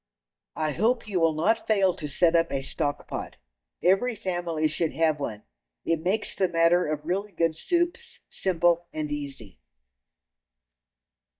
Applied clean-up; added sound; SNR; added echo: neural mask model DeepFilterNet 3.